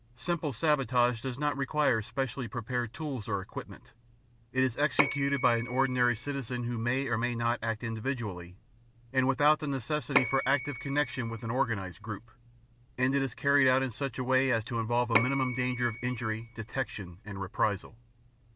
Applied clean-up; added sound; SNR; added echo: none; Bell / Telephone; 3 dB; none.